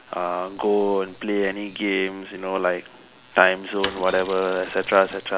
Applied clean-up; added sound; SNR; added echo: none; Mechanisms / Bicycle; 12 dB; none.